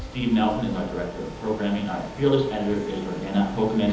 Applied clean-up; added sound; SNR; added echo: none; Mechanisms; 15 dB; reverberation time 1.3 s.